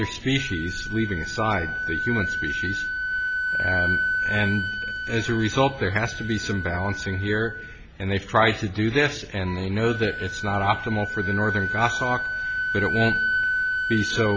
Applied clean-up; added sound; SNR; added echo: none; Wind instrument, woodwind instrument; 3 dB; none.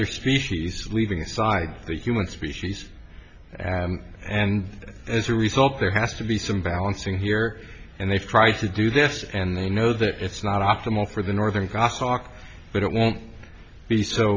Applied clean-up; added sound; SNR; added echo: none; none; none; none.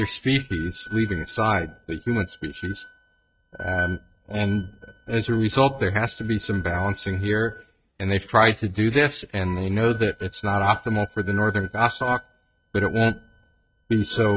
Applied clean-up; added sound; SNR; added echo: neural mask model RNNoise.